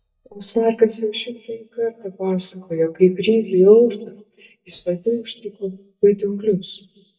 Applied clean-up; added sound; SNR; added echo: neural mask model DeepFilterNet 3.